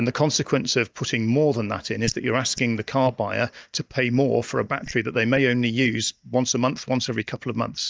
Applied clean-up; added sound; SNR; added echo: neural mask model DeepFilterNet 3.